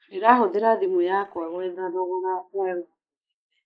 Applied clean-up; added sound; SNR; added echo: neural mask model Resemble Enhance denoiser.